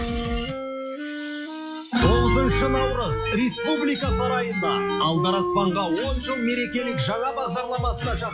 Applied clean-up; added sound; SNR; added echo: classical method log-MMSE.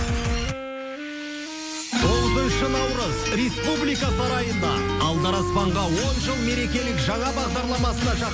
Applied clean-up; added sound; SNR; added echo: none; Wind instrument, woodwind instrument; 7 dB; none.